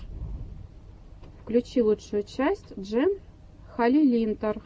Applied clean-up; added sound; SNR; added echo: none; none; none; none.